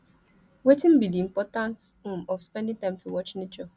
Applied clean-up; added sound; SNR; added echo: none; none; none; none.